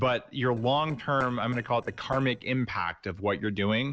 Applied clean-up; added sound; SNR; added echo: neural separator model SepFormer DNS4.